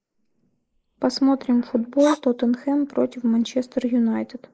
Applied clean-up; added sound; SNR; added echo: neural mask model Resemble Enhance denoiser.